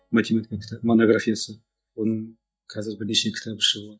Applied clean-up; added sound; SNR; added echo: neural mask model DeepFilterNet 3.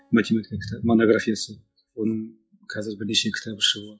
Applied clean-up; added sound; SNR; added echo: classical method WPE with log-MMSE.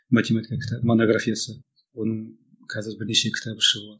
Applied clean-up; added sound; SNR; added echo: none; none; none; none.